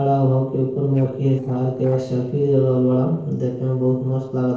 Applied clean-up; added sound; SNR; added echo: neural separator model SepFormer DNS4.